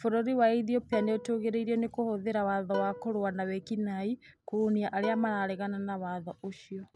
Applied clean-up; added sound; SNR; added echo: none; Plucked string instrument; 14 dB; none.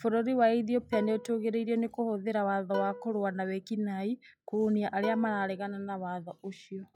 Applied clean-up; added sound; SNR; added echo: classical method log-MMSE.